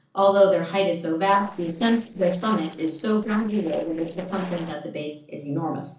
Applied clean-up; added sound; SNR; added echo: neural separator model SepFormer DNS4.